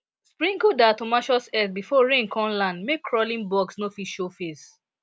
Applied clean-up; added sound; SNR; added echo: none; none; none; none.